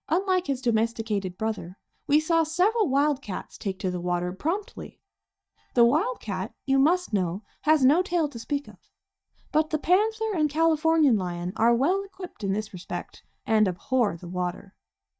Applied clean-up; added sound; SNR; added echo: neural mask model DeepFilterNet 3.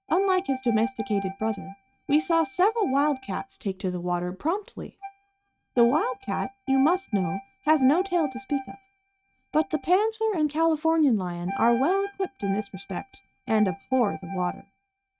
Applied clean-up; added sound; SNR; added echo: neural mask model RNNoise.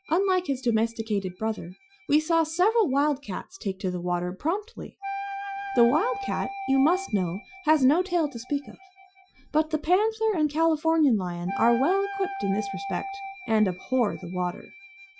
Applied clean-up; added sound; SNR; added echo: classical method Wiener filter.